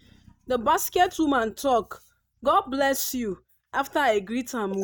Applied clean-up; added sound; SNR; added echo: neural mask model RNNoise.